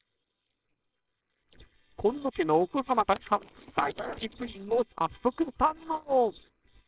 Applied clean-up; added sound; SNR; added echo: neural separator model SepFormer WHAMR!.